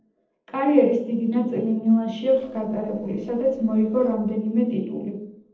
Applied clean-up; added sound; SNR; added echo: neural separator model SepFormer DNS4.